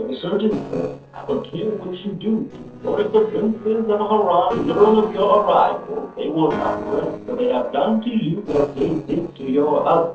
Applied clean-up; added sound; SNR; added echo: neural separator model SepFormer DNS4.